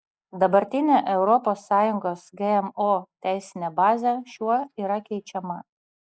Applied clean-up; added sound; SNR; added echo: neural mask model Resemble Enhance denoiser.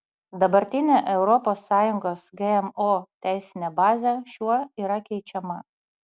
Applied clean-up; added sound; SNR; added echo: none; none; none; none.